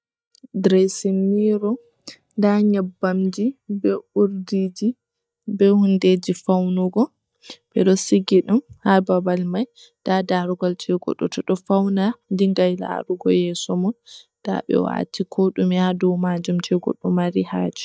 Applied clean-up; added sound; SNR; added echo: neural mask model DeepFilterNet 3.